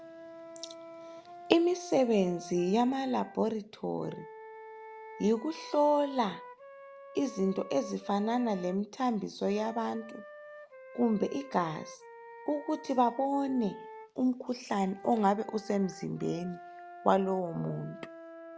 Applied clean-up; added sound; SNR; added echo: none; Wind instrument, woodwind instrument; 17 dB; none.